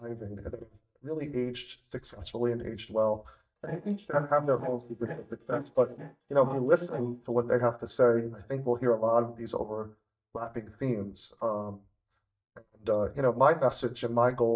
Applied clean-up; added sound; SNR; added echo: neural mask model DeepFilterNet 3.